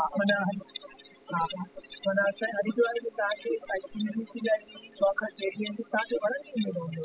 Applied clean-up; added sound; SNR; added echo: classical method spectral subtraction.